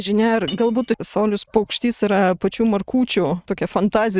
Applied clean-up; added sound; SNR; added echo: neural mask model RNNoise.